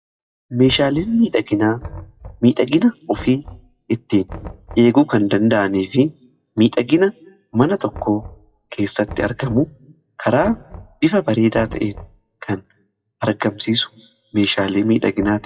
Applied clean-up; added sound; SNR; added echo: classical method WPE with log-MMSE.